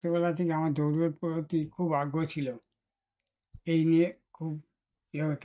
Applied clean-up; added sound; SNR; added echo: neural mask model DeepFilterNet 3.